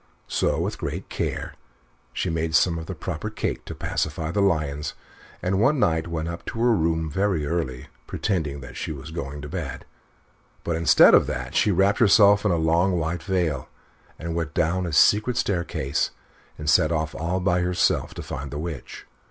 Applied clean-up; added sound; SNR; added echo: none; none; none; none.